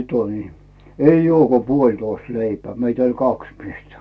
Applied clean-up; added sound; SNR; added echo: none; none; none; none.